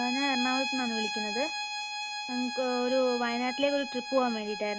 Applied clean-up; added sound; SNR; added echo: none; Bowed string instrument; 4 dB; none.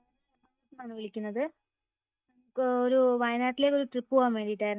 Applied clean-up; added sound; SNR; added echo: neural mask model DeepFilterNet 3.